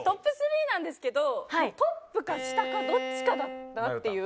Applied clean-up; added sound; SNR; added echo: none; Bowed string instrument; 6 dB; none.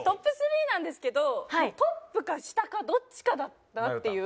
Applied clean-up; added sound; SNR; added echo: none; none; none; none.